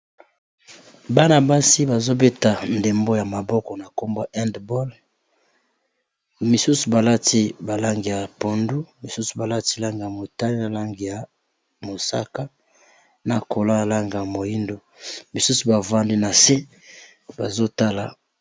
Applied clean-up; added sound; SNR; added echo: none; none; none; none.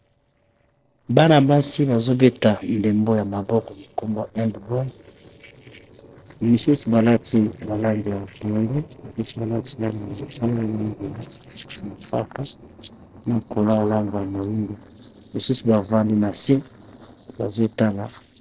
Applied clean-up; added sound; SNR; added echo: neural separator model SepFormer DNS4.